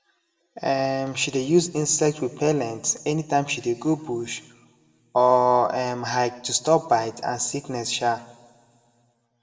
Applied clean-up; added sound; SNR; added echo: none; none; none; reverberation time 0.9 s.